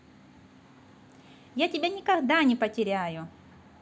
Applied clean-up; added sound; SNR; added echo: none; none; none; none.